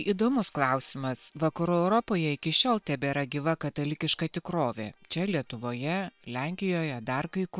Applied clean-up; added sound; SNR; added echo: neural separator model SepFormer WHAM!.